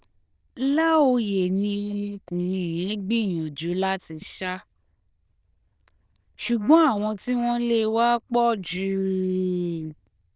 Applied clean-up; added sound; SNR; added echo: neural diffusion model UNIVERSE++.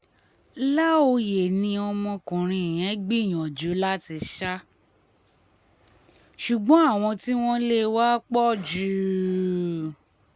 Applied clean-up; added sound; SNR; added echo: none; none; none; none.